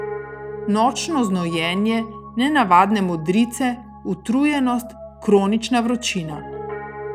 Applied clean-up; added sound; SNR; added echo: none; Piano; 14 dB; none.